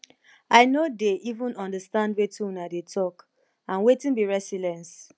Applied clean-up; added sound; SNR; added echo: none; none; none; none.